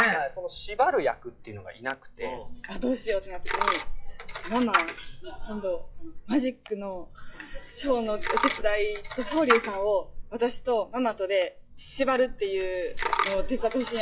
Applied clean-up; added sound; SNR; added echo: classical method log-MMSE.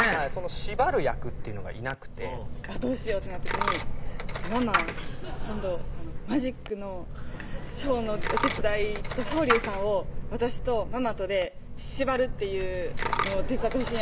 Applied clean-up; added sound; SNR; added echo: none; Coin (dropping); 0 dB; none.